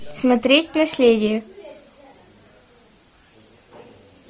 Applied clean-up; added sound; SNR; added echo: none; none; none; none.